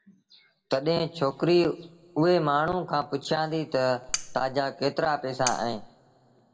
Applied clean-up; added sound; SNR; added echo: none; Cutlery, silverware; 7 dB; reverberation time 1.5 s.